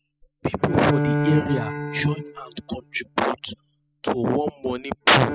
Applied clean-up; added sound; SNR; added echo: classical method spectral subtraction.